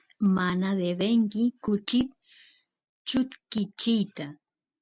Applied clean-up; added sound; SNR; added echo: none; none; none; none.